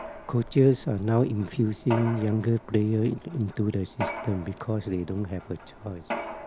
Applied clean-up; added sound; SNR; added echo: none; Mechanisms; 12 dB; none.